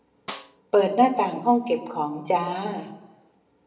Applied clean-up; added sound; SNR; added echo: none; Snare drum; 17 dB; reverberation time 0.6 s.